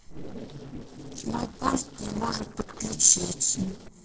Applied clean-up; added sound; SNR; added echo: neural separator model SepFormer DNS4.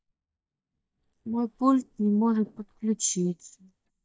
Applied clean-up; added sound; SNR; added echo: neural mask model DeepFilterNet 3.